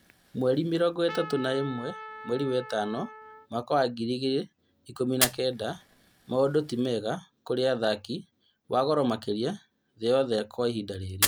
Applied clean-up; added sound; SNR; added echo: none; Trumpet + Fire; 10 dB; none.